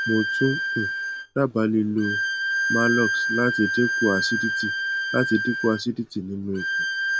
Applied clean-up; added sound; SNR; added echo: none; Bowed string instrument; 1 dB; none.